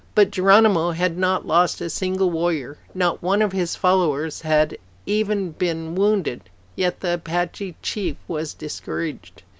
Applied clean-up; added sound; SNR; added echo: none; none; none; none.